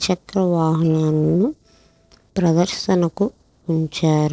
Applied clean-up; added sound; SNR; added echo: neural separator model SepFormer DNS4.